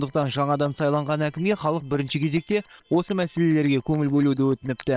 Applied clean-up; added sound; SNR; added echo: neural separator model SepFormer WHAM!.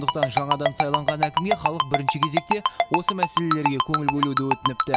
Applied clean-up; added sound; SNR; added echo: none; Ringtone; -4 dB; none.